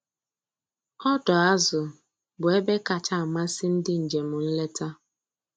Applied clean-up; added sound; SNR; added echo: none; none; none; none.